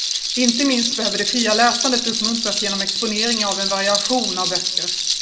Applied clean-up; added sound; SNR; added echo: none; Rattle; 0 dB; reverberation time 0.9 s.